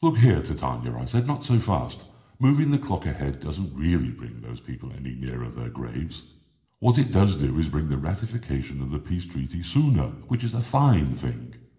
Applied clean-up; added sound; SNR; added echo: none; none; none; reverberation time 0.8 s.